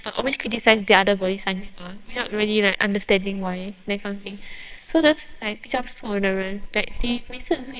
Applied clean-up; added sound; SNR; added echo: neural separator model SepFormer WHAMR!.